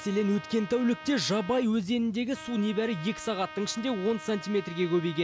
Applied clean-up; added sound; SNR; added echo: none; Trumpet; 16 dB; none.